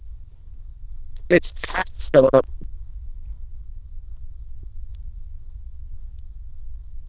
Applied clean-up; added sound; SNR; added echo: neural diffusion model UNIVERSE++.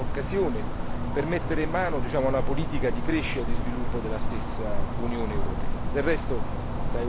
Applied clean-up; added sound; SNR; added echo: none; Insect; -5 dB; none.